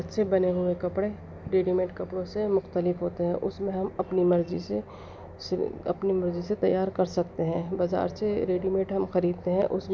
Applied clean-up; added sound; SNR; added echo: none; none; none; none.